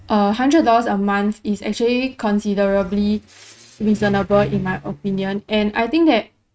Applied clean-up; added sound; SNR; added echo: neural mask model RNNoise.